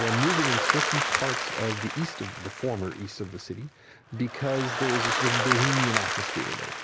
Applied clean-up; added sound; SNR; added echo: none; Applause; -1 dB; none.